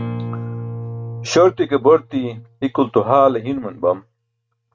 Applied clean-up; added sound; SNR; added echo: neural mask model RNNoise.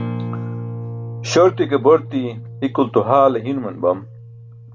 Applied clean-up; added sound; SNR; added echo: none; Acoustic guitar; 11 dB; none.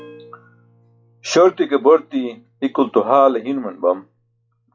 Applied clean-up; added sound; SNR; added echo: classical method log-MMSE.